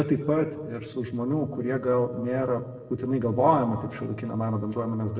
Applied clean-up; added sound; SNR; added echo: neural separator model SepFormer DNS4.